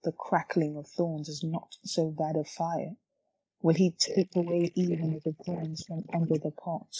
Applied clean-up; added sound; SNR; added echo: neural mask model Resemble Enhance denoiser.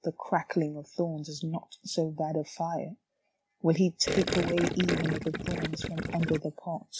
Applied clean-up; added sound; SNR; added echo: none; Gurgling; 2 dB; none.